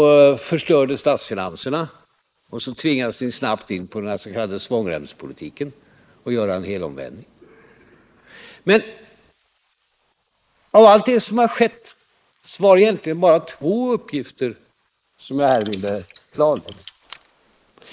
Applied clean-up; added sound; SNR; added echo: neural mask model Resemble Enhance denoiser.